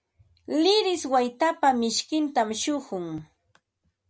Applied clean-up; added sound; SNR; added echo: none; none; none; none.